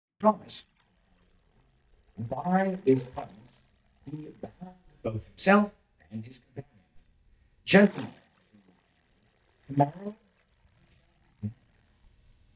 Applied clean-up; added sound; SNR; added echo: neural mask model DeepFilterNet 3.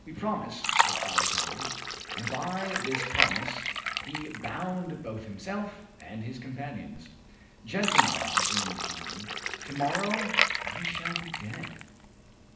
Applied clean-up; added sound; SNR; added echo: none; Fill (with liquid); -4 dB; reverberation time 0.8 s.